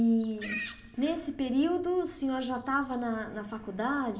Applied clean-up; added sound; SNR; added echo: none; Livestock, farm animals, working animals; 16 dB; reverberation time 1.5 s.